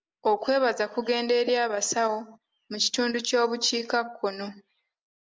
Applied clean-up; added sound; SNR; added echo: neural mask model Resemble Enhance denoiser.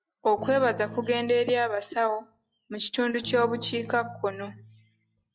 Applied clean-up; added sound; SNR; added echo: classical method log-MMSE.